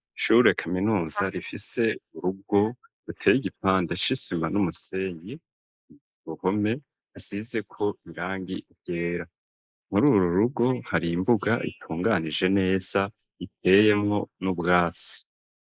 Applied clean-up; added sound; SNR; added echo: neural mask model Resemble Enhance denoiser.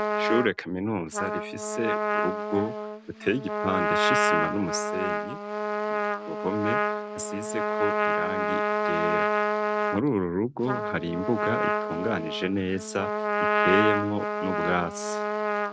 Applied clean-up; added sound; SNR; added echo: none; Trumpet; -2 dB; none.